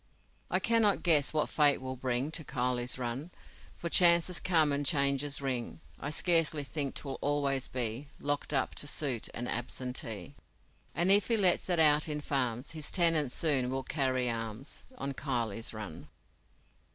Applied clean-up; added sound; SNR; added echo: none; none; none; none.